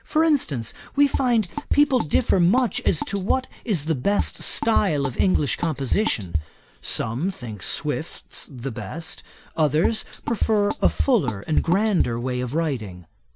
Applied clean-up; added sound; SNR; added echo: none; Drum kit; 2 dB; none.